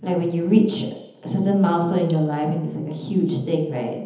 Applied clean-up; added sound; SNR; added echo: none; none; none; reverberation time 1.3 s.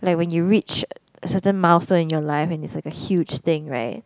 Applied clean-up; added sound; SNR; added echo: none; none; none; none.